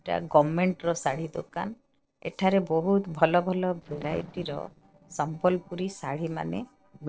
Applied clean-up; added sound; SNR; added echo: neural separator model SepFormer DNS4.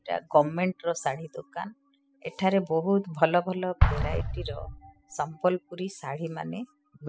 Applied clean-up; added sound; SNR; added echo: classical method spectral subtraction.